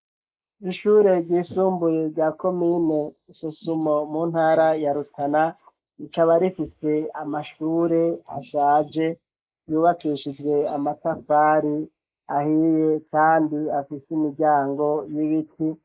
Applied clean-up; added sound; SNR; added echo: neural mask model Resemble Enhance denoiser.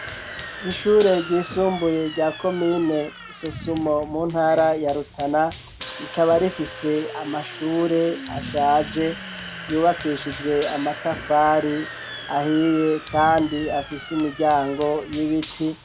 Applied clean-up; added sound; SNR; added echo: none; Domestic sounds, home sounds + Run; 13 dB; none.